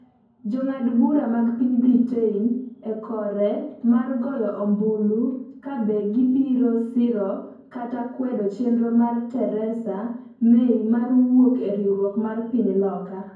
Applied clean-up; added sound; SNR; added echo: none; none; none; reverberation time 0.9 s.